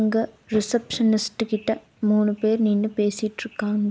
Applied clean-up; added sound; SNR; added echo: none; none; none; none.